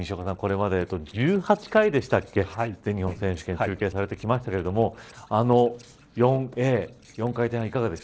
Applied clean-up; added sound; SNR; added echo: neural separator model SepFormer DNS4.